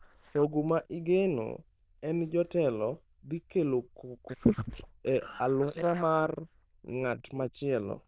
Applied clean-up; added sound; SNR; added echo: neural diffusion model UNIVERSE++.